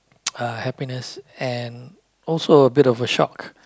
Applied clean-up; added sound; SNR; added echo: none; none; none; none.